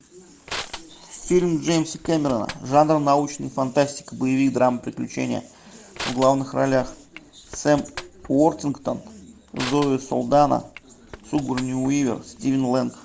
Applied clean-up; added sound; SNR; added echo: none; Crushing; 16 dB; none.